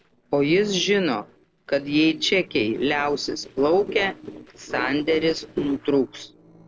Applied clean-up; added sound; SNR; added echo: neural separator model SepFormer DNS4.